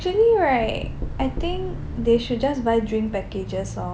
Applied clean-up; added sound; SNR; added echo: none; Knock; 9 dB; none.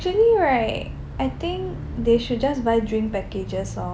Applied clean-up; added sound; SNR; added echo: none; none; none; none.